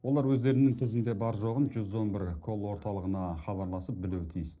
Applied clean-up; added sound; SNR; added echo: neural separator model SepFormer DNS4.